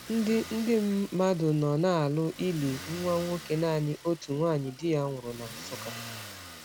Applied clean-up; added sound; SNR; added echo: none; Motor vehicle (road); 15 dB; none.